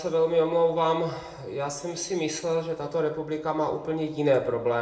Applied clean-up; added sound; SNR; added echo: none; none; none; reverberation time 0.6 s.